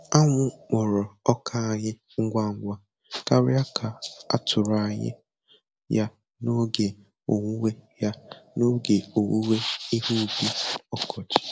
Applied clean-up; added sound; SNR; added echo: none; none; none; none.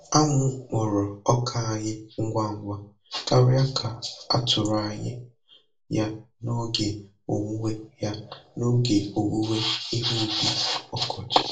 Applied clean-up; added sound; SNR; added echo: none; none; none; reverberation time 0.3 s.